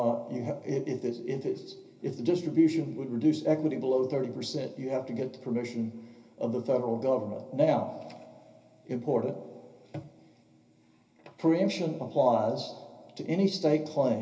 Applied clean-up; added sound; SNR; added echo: none; none; none; reverberation time 0.3 s.